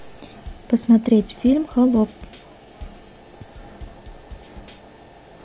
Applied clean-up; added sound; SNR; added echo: none; Bass drum / Snare drum / Drum kit; 19 dB; none.